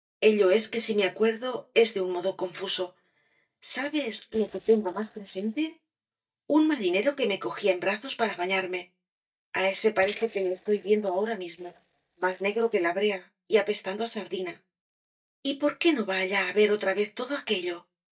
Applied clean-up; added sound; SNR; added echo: neural mask model DeepFilterNet 3.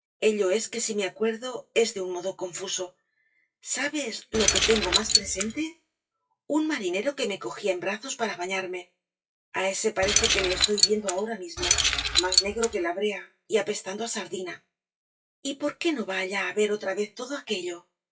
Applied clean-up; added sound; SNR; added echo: classical method WPE with log-MMSE.